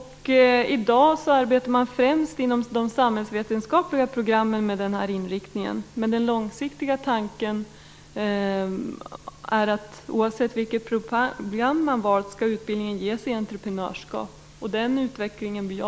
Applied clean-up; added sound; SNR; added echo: none; none; none; none.